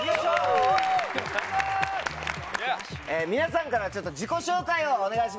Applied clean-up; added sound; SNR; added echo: none; none; none; none.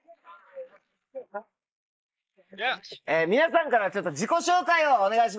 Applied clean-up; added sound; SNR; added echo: neural mask model Resemble Enhance denoiser.